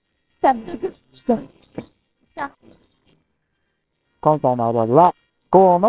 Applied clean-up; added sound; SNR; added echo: neural separator model SepFormer WHAMR!.